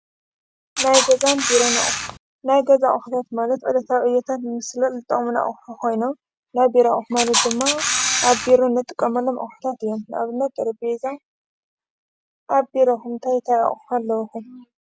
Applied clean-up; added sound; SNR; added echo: none; Camera; 0 dB; none.